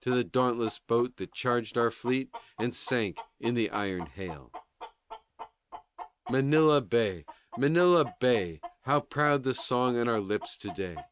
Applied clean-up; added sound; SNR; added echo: neural mask model RNNoise.